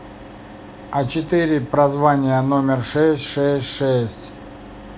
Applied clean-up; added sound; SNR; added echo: none; none; none; none.